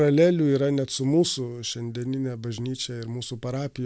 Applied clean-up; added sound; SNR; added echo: none; none; none; none.